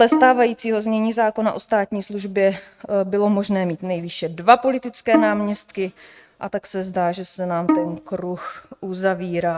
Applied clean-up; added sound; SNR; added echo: neural mask model RNNoise.